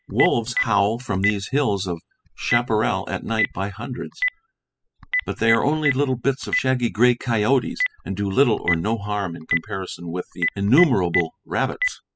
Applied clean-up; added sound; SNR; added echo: classical method spectral subtraction.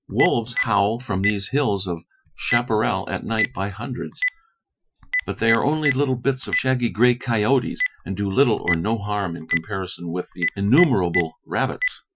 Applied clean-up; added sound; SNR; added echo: classical method Wiener filter.